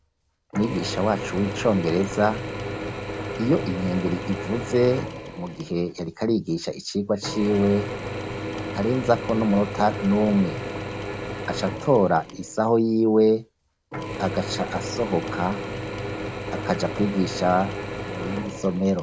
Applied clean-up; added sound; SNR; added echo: none; Drill / Mechanisms; 7 dB; none.